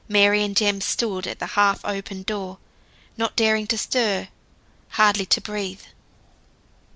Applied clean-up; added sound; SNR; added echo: none; none; none; none.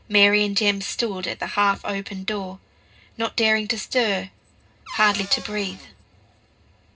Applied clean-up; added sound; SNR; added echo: none; Cupboard open or close / Door; 14 dB; reverberation time 0.2 s.